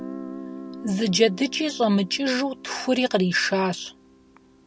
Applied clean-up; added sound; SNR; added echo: none; Guitar; 15 dB; none.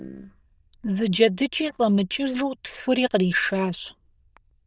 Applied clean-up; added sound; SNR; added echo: neural diffusion model UNIVERSE++.